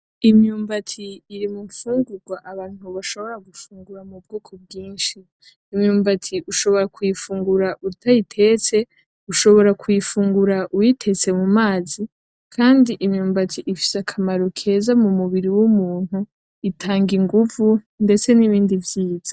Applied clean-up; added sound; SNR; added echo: none; none; none; none.